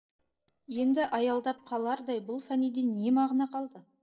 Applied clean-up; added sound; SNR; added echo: neural separator model SepFormer DNS4.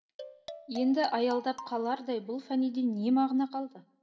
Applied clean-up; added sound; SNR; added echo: none; Marimba, xylophone; 15 dB; reverberation time 0.5 s.